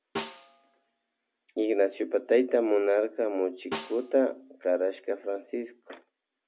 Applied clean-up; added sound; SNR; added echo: none; Snare drum; 16 dB; none.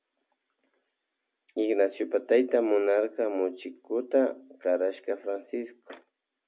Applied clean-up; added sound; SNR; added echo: none; none; none; none.